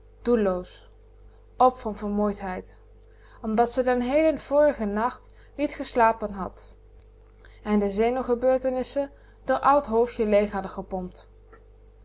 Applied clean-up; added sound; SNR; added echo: none; none; none; none.